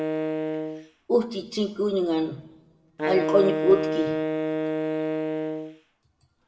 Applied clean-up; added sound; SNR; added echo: none; Wind instrument, woodwind instrument; 2 dB; reverberation time 0.7 s.